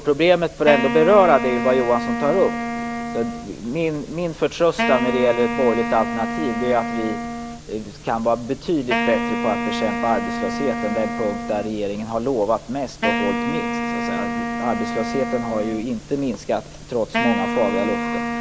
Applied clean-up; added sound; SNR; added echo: none; Wind instrument, woodwind instrument; 4 dB; none.